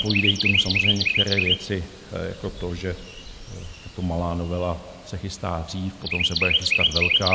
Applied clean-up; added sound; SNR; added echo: none; Chirp, tweet; -2 dB; none.